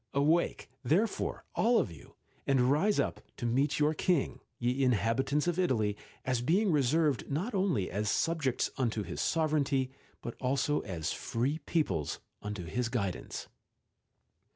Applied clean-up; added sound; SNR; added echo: none; none; none; none.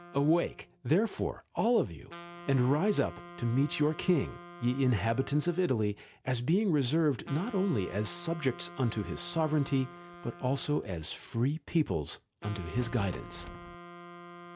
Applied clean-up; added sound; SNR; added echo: none; Wind instrument, woodwind instrument + Wind; 17 dB; none.